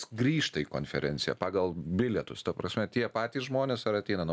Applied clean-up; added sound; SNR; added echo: none; none; none; none.